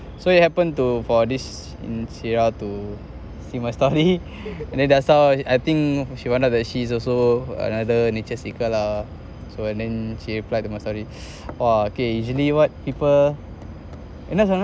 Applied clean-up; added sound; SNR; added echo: none; none; none; none.